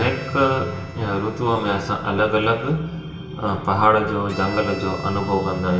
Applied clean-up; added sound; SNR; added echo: none; Bowed string instrument; 19 dB; reverberation time 0.1 s.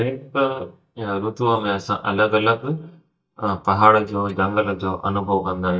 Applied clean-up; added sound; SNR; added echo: neural mask model DeepFilterNet 3.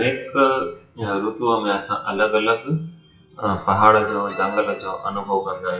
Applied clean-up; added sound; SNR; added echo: classical method WPE with log-MMSE.